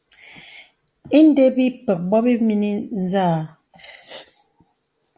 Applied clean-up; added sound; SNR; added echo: none; none; none; none.